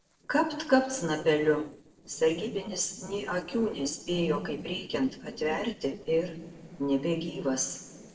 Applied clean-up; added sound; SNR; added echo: neural separator model SepFormer DNS4.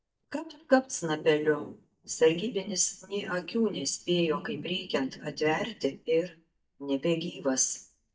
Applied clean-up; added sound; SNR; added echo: neural mask model DeepFilterNet 3.